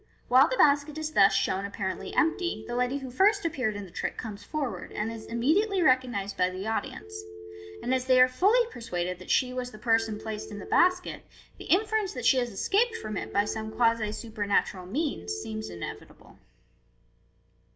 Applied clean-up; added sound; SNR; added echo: none; Telephone; 17 dB; none.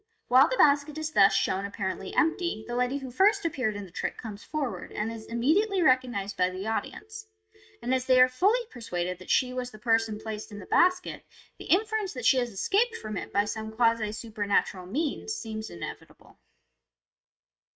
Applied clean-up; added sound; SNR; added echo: neural mask model RNNoise.